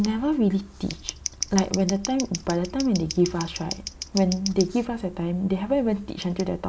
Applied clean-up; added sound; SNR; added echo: none; Scissors; 12 dB; none.